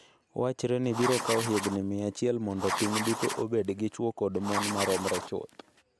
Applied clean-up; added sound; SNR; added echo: none; Writing; 5 dB; none.